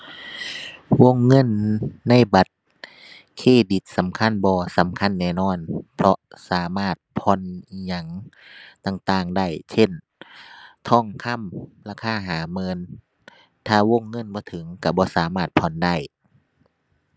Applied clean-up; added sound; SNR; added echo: none; none; none; none.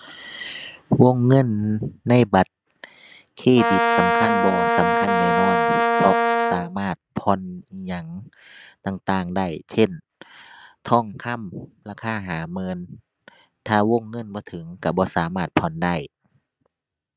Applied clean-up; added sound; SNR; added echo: neural mask model RNNoise.